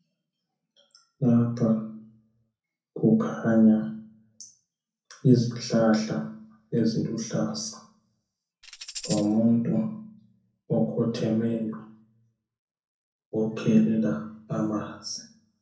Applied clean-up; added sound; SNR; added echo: none; Tambourine; 12 dB; reverberation time 0.5 s.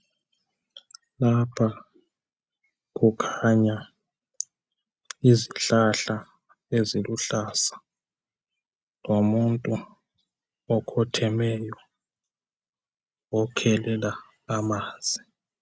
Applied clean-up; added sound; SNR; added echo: none; none; none; none.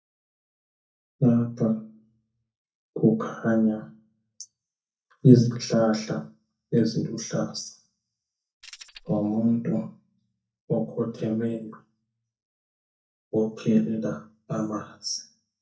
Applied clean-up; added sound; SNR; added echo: neural mask model DeepFilterNet 3.